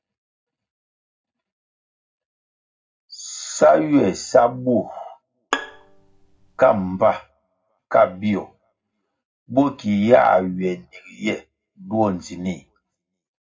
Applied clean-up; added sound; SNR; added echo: none; Bowed string instrument; 11 dB; reverberation time 0.3 s.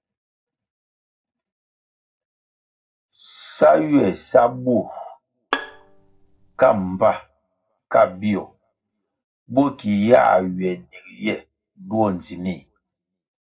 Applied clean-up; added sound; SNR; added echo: neural separator model SepFormer DNS4.